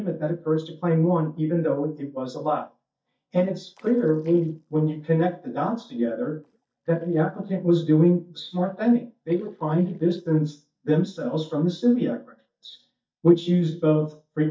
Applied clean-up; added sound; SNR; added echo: neural mask model DeepFilterNet 3.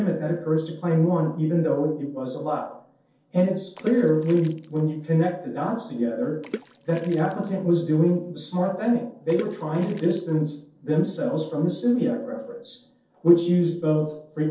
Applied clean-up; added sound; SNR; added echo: neural separator model SepFormer DNS4.